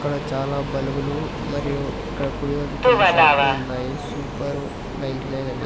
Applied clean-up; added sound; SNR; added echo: none; Subway, metro, underground; -4 dB; none.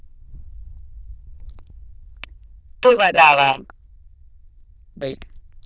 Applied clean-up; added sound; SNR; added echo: neural diffusion model UNIVERSE++.